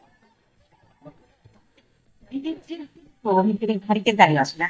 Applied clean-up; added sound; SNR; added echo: neural mask model DeepFilterNet 3.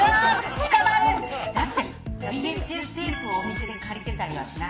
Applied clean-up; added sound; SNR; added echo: none; none; none; none.